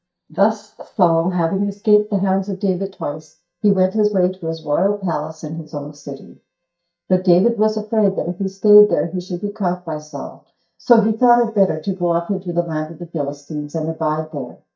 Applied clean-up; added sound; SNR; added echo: neural mask model DeepFilterNet 3.